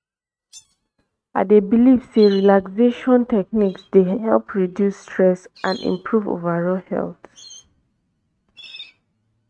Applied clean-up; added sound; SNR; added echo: neural mask model RNNoise.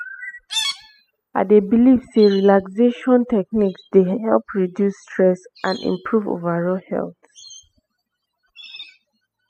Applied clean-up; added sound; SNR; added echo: classical method spectral subtraction.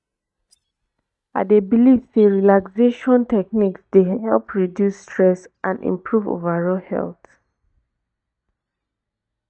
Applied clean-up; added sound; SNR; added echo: neural mask model DeepFilterNet 3.